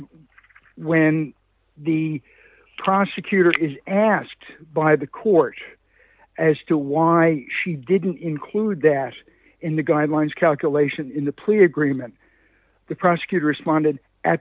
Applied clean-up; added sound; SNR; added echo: none; none; none; none.